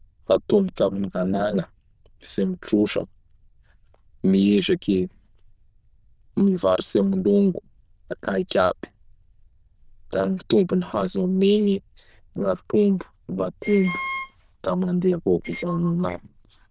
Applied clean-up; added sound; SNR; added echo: neural diffusion model UNIVERSE++.